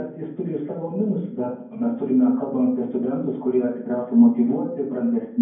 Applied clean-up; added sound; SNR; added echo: none; none; none; reverberation time 0.9 s.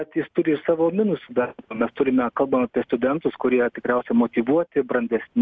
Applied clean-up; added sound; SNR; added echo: none; none; none; none.